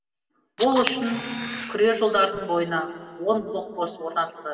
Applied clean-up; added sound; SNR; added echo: none; Camera; 6 dB; reverberation time 2.6 s.